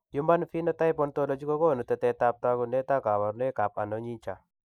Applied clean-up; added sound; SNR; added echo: neural mask model Resemble Enhance denoiser.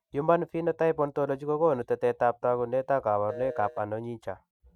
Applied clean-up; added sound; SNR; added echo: neural mask model RNNoise.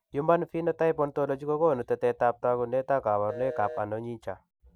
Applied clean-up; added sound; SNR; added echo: none; Telephone; 12 dB; none.